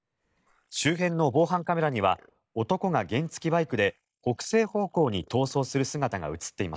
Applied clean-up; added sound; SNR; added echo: neural mask model Resemble Enhance denoiser.